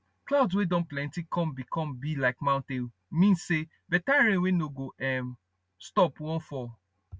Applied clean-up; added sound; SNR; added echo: none; none; none; none.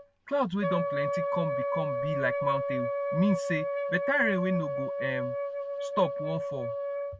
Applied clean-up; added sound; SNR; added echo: none; Wind instrument, woodwind instrument; 0 dB; none.